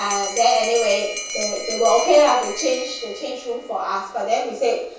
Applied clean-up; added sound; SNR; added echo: none; Bell; 11 dB; reverberation time 0.7 s.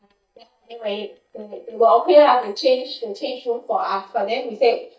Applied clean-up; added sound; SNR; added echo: neural mask model DeepFilterNet 3.